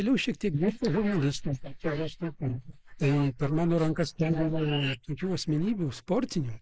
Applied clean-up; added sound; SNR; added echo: neural mask model Resemble Enhance denoiser.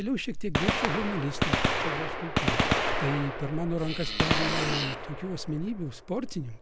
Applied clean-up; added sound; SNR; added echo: none; Fart + Gunshot, gunfire; -3 dB; none.